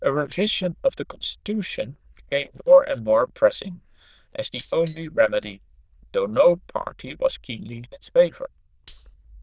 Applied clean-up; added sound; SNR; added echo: neural diffusion model UNIVERSE++.